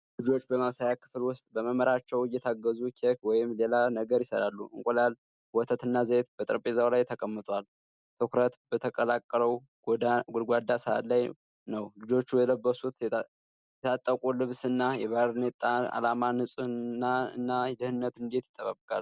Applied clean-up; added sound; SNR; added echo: none; none; none; none.